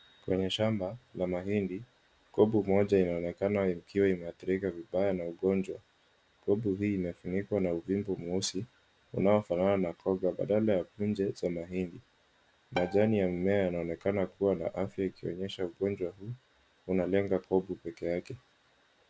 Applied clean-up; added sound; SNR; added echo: none; Bowed string instrument; 15 dB; none.